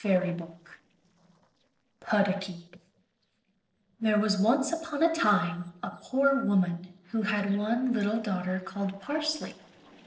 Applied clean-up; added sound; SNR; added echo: neural separator model SepFormer DNS4.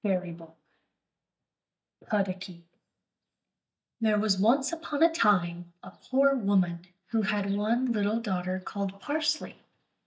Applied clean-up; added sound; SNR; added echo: neural mask model DeepFilterNet 3.